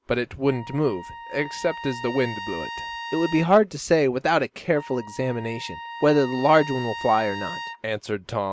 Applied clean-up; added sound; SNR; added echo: none; Trumpet; 12 dB; none.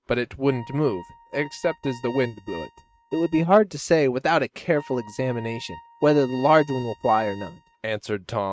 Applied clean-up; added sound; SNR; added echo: neural mask model RNNoise.